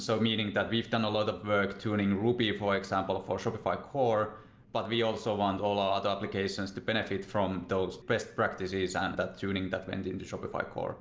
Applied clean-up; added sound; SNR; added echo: none; none; none; none.